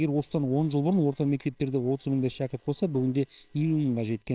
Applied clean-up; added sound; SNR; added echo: neural separator model SepFormer WHAMR!.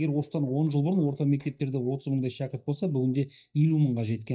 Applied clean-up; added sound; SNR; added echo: neural mask model DeepFilterNet 3.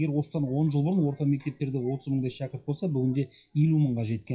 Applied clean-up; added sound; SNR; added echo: classical method WPE with log-MMSE.